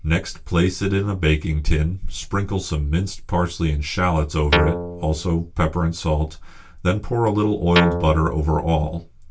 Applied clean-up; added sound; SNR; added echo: none; Guitar; 3 dB; reverberation time 0.1 s.